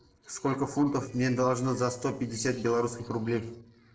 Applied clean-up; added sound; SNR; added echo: neural separator model SepFormer DNS4.